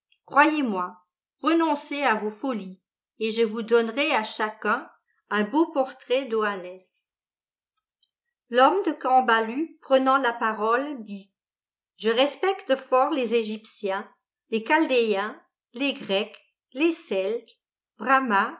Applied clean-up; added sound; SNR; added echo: none; none; none; none.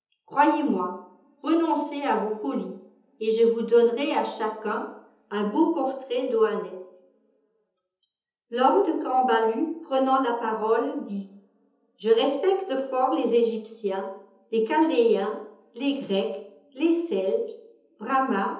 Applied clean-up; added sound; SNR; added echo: none; none; none; reverberation time 0.8 s.